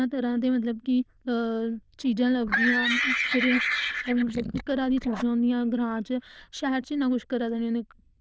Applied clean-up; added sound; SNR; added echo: neural diffusion model UNIVERSE++.